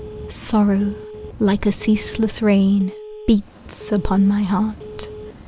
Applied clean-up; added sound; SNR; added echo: none; Fire + Telephone; 15 dB; none.